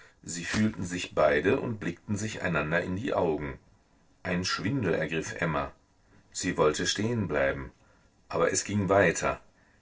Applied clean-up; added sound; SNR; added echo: neural separator model SepFormer DNS4.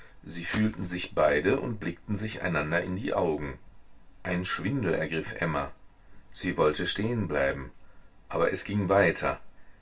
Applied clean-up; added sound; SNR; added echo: none; Walk, footsteps; 11 dB; reverberation time 0.2 s.